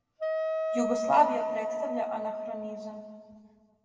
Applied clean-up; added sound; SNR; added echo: none; Wind instrument, woodwind instrument; 1 dB; reverberation time 2.2 s.